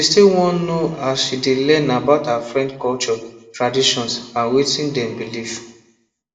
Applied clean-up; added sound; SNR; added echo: none; none; none; reverberation time 0.7 s.